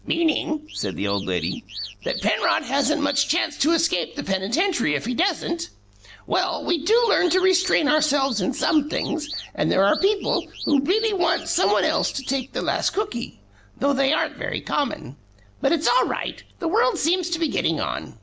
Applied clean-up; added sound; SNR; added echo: none; Alarm / Car; 11 dB; none.